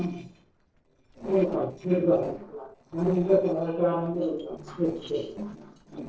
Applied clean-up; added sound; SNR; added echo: neural separator model SepFormer DNS4.